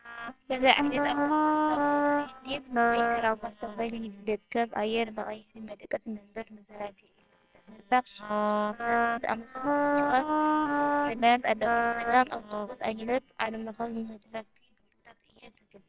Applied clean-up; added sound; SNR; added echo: neural separator model SepFormer WHAMR!.